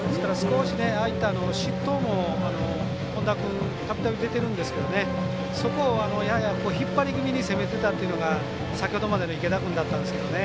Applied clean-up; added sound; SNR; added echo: none; Wind instrument, woodwind instrument; 6 dB; none.